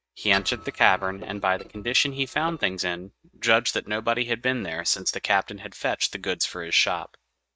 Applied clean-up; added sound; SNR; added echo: neural mask model RNNoise.